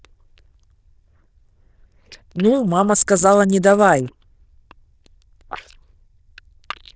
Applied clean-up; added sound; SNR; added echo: neural diffusion model UNIVERSE++.